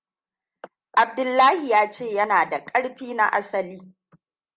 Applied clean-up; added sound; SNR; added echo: none; none; none; none.